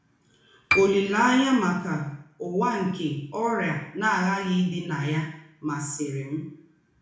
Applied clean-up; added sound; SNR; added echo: none; Piano; 6 dB; reverberation time 0.6 s.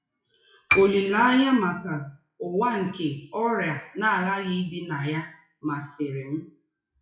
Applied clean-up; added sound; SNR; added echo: classical method WPE with log-MMSE.